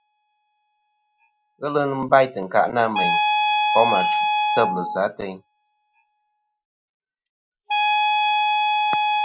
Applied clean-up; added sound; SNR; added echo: classical method Wiener filter.